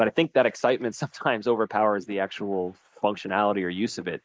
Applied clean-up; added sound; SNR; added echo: neural mask model Resemble Enhance denoiser.